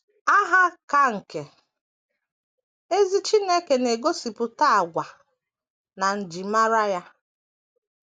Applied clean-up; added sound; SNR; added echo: none; none; none; none.